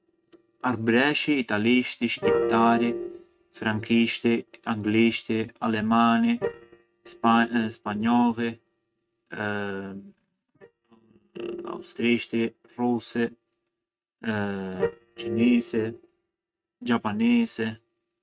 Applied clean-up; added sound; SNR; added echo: neural mask model RNNoise.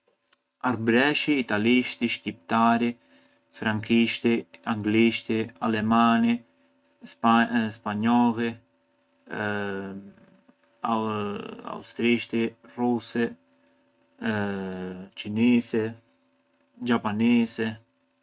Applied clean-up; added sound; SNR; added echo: none; none; none; none.